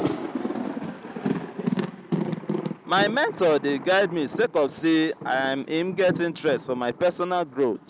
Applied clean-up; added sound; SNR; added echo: none; Thunder; 6 dB; none.